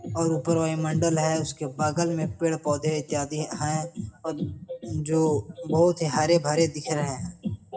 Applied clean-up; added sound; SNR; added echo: none; none; none; reverberation time 0.5 s.